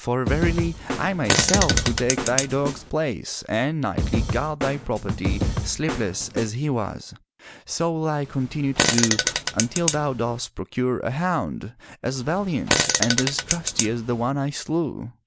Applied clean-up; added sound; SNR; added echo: none; Snare drum / Drum kit + Fart; 0 dB; none.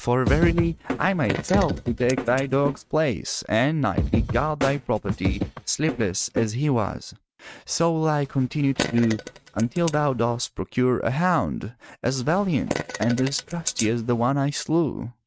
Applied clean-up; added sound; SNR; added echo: neural mask model RNNoise.